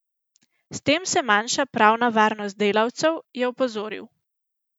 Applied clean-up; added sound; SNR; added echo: none; none; none; none.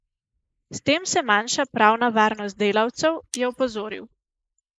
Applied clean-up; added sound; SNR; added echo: neural mask model Resemble Enhance denoiser.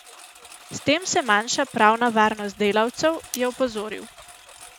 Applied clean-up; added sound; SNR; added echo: none; Cutlery, silverware + Engine; 19 dB; none.